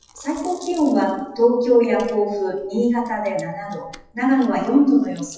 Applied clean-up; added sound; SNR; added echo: classical method WPE with log-MMSE.